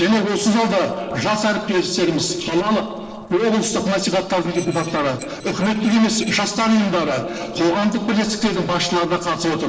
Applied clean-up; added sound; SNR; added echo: neural separator model SepFormer DNS4.